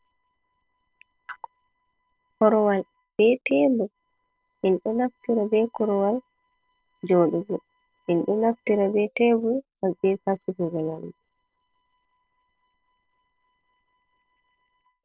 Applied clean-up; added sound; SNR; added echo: neural separator model SepFormer DNS4.